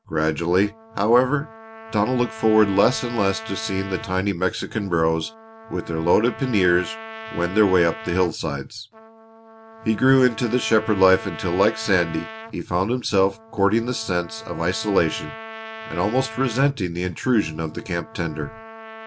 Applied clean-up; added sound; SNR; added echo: none; Trumpet; 16 dB; none.